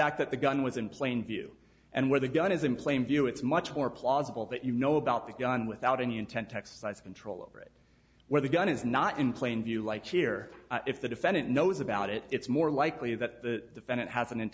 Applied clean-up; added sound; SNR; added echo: none; none; none; none.